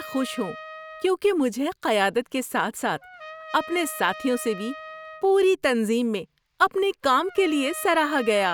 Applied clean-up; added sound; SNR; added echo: none; Trumpet; 17 dB; none.